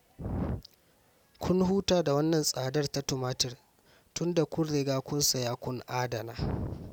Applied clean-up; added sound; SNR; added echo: none; none; none; none.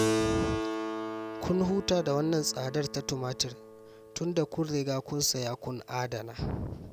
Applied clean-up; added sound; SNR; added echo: none; Keyboard (musical); 5 dB; none.